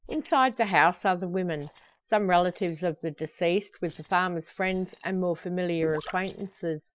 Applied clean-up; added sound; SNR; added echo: neural mask model Resemble Enhance denoiser.